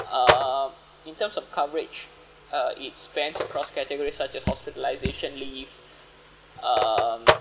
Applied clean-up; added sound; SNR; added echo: none; Drip + Telephone; 1 dB; none.